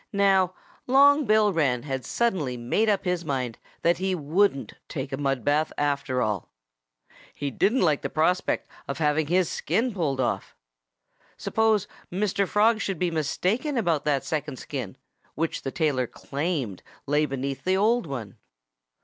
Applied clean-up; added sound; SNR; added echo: none; none; none; none.